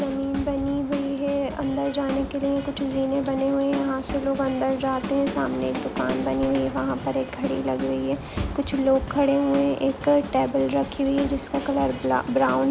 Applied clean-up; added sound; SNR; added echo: none; Drum kit; 11 dB; none.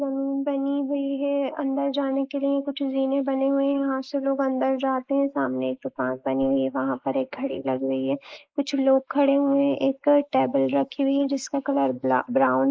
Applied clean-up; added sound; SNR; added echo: neural mask model Resemble Enhance denoiser.